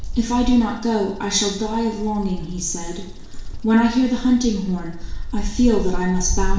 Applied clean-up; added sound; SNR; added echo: none; Bird vocalization, bird call, bird song; 4 dB; reverberation time 0.7 s.